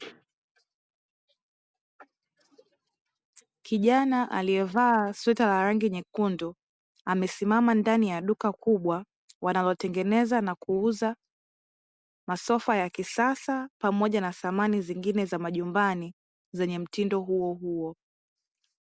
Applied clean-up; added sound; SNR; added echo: none; none; none; none.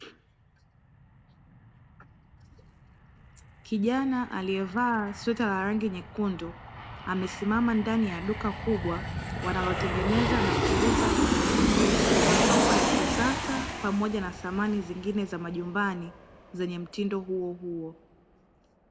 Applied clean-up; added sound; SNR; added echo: none; Aircraft; -1 dB; reverberation time 0.5 s.